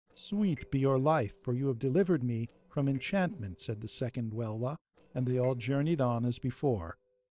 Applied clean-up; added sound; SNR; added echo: neural separator model SepFormer DNS4.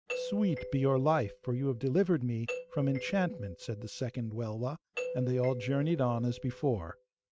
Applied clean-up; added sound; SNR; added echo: neural mask model RNNoise.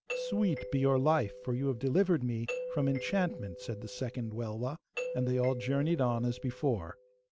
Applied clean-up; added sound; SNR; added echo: none; Doorbell; 10 dB; none.